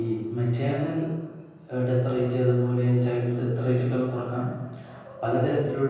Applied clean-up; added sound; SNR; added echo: none; none; none; reverberation time 1.3 s.